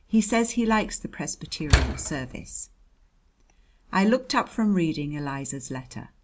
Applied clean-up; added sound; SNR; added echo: none; Slam; -1 dB; none.